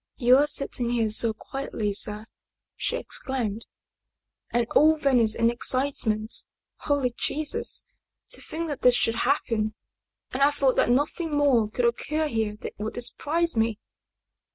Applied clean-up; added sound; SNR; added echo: none; none; none; none.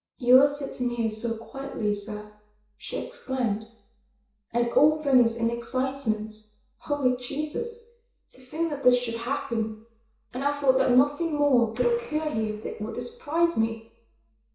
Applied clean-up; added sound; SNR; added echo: none; Gunshot, gunfire; 18 dB; reverberation time 0.6 s.